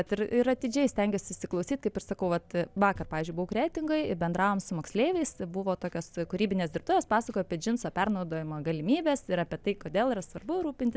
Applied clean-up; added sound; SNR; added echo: none; none; none; none.